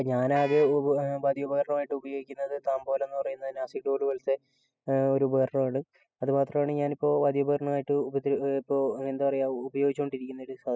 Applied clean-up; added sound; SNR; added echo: classical method spectral subtraction.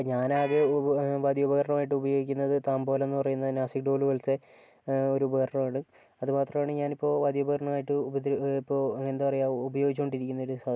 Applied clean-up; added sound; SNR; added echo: none; Vehicle horn, car horn, honking; 17 dB; none.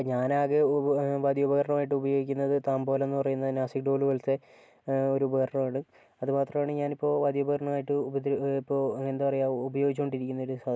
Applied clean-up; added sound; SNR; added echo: none; none; none; none.